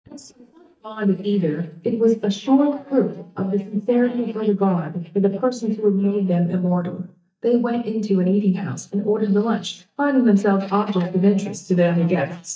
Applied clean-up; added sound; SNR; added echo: neural mask model DeepFilterNet 3.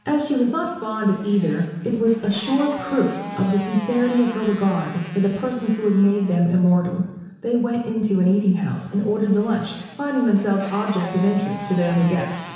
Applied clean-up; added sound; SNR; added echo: none; Motorcycle; 17 dB; reverberation time 0.9 s.